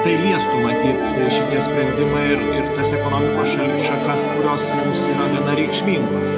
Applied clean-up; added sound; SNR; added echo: none; Musical instrument; -3 dB; none.